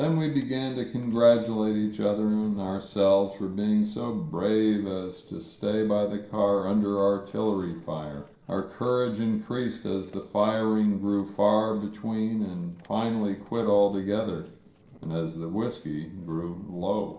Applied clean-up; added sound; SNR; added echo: neural separator model SepFormer DNS4.